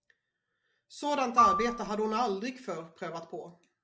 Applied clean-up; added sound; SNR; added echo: none; Marimba, xylophone; -2 dB; none.